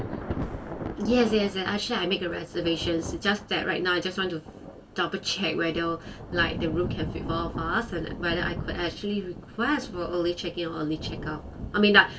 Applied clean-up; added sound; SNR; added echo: none; Thunder / Rain; 9 dB; reverberation time 0.2 s.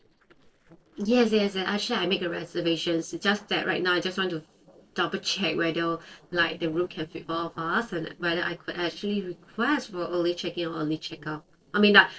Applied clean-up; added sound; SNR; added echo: neural separator model SepFormer DNS4.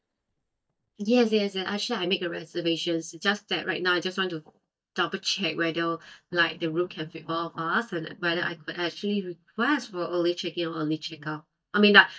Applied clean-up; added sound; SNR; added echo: neural mask model DeepFilterNet 3.